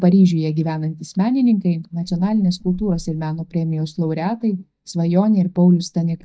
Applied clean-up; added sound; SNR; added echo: neural mask model DeepFilterNet 3.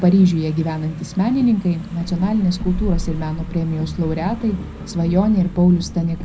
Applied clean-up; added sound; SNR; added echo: none; Car passing by; 12 dB; reverberation time 0.4 s.